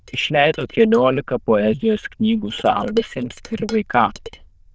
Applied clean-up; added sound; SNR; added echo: neural diffusion model UNIVERSE++.